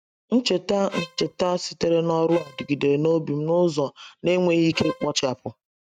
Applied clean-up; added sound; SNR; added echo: neural mask model RNNoise.